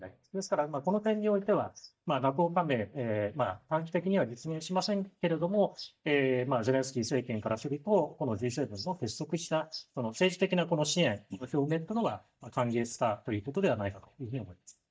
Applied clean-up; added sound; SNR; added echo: neural mask model DeepFilterNet 3.